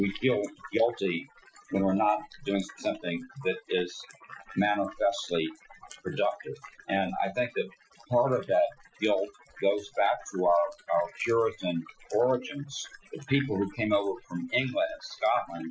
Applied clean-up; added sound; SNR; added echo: classical method Wiener filter.